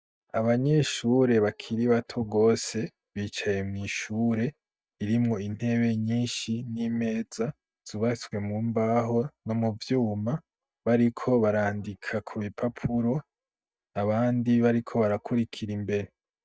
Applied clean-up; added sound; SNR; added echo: neural mask model DeepFilterNet 3.